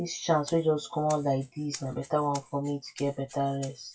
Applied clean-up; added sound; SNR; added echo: classical method WPE with log-MMSE.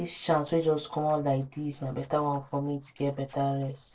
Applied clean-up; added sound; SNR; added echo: neural separator model SepFormer DNS4.